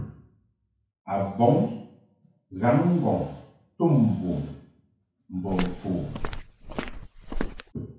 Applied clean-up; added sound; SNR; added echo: none; Walk, footsteps; 5 dB; reverberation time 0.5 s.